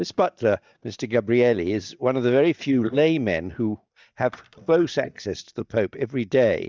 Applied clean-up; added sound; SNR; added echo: neural mask model DeepFilterNet 3.